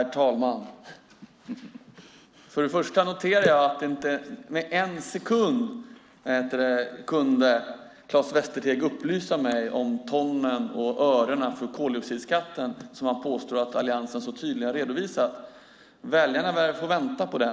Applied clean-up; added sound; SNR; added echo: none; none; none; none.